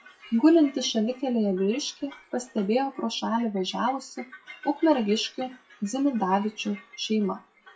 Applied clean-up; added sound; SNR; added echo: classical method WPE with log-MMSE.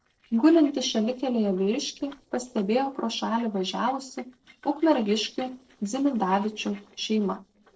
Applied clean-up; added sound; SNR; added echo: neural separator model SepFormer DNS4.